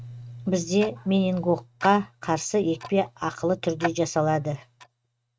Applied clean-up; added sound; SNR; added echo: neural mask model RNNoise.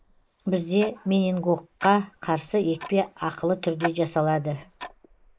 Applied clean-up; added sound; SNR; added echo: neural mask model Resemble Enhance denoiser.